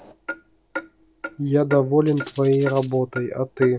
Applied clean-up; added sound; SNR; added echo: none; Clock + Tambourine; 14 dB; none.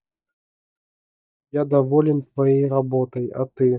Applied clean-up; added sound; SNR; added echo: neural mask model DeepFilterNet 3.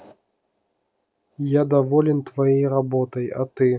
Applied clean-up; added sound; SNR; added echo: none; none; none; none.